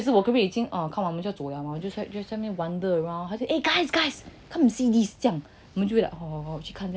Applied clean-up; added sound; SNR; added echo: none; none; none; none.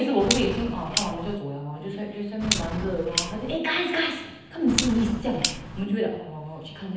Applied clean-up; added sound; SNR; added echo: none; Clock; 5 dB; reverberation time 0.9 s.